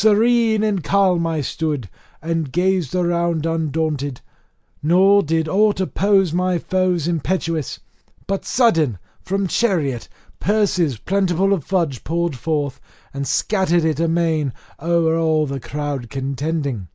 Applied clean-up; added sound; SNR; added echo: none; none; none; none.